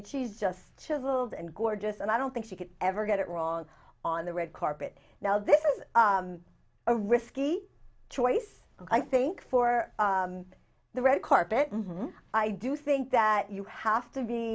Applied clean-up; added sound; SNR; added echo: none; none; none; none.